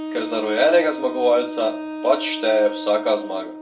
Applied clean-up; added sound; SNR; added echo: none; Wind instrument, woodwind instrument; 9 dB; reverberation time 0.2 s.